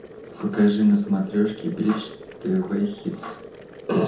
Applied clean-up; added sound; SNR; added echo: none; Boiling; 17 dB; reverberation time 0.5 s.